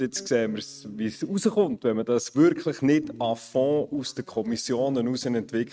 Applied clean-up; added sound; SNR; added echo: neural mask model RNNoise.